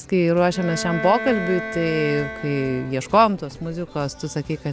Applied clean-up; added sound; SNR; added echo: none; Bowed string instrument; 10 dB; none.